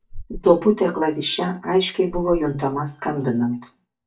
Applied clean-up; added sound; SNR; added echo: neural mask model DeepFilterNet 3.